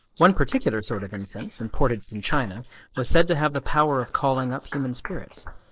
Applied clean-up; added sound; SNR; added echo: neural mask model Resemble Enhance denoiser.